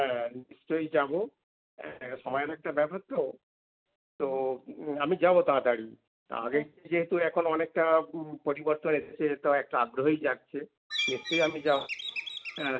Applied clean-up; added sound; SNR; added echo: none; Bird; 6 dB; none.